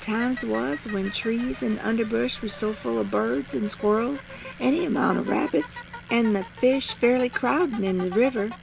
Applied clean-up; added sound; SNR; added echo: none; Bicycle; 15 dB; none.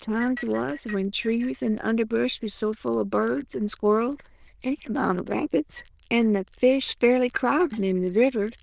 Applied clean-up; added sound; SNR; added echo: neural diffusion model UNIVERSE++.